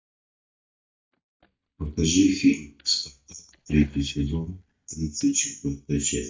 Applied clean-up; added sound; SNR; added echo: neural mask model DeepFilterNet 3.